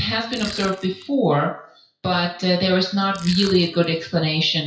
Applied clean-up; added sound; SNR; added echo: classical method WPE with log-MMSE.